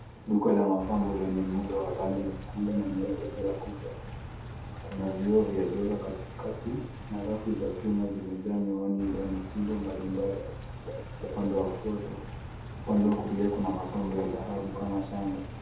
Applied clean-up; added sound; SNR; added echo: none; Bird / Rain; 9 dB; reverberation time 0.7 s.